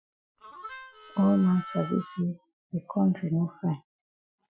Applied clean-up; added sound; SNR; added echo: classical method Wiener filter.